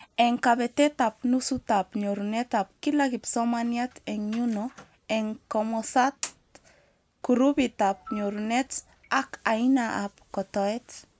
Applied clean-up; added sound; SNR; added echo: none; none; none; none.